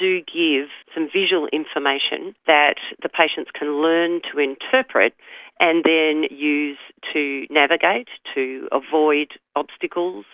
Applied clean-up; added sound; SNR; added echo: none; none; none; none.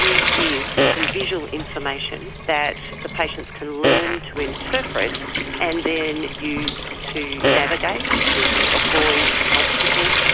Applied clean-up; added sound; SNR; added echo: none; Trickle, dribble / Sink (filling or washing) / Water tap, faucet + Fart; -4 dB; none.